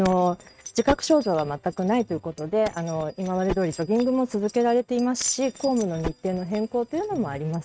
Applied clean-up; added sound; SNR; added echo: neural mask model RNNoise.